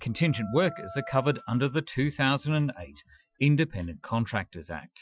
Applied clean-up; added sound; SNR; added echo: classical method Wiener filter.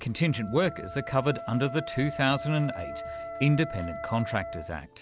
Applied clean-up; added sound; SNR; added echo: none; Wind instrument, woodwind instrument; 10 dB; none.